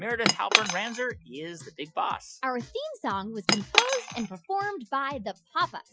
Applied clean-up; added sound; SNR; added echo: classical method Wiener filter.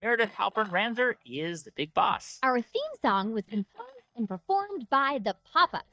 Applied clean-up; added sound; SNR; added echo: neural mask model DeepFilterNet 3.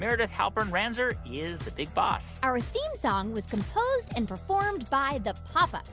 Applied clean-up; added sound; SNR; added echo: none; none; none; none.